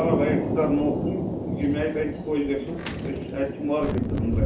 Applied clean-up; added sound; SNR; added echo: none; Thunder; 0 dB; reverberation time 0.9 s.